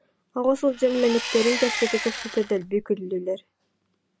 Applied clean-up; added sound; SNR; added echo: none; Engine; 7 dB; none.